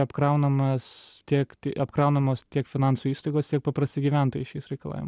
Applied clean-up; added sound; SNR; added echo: none; none; none; none.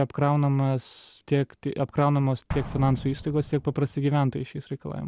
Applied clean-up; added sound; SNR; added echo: none; Explosion; 16 dB; none.